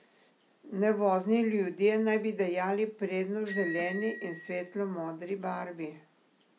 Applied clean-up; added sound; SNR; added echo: none; Bicycle bell; 11 dB; none.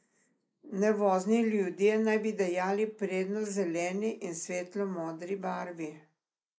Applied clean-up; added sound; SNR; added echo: neural mask model Resemble Enhance denoiser.